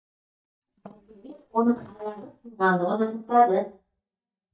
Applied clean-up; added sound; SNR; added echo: neural mask model DeepFilterNet 3.